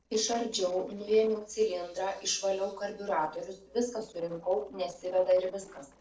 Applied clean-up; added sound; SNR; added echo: neural separator model SepFormer DNS4.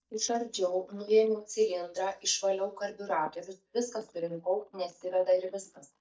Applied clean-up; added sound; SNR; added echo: neural mask model DeepFilterNet 3.